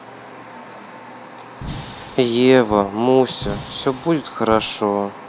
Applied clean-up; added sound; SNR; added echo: none; Fire; 14 dB; none.